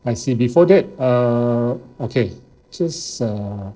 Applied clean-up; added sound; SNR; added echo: neural separator model SepFormer DNS4.